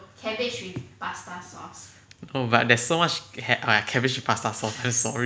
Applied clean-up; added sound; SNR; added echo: none; none; none; none.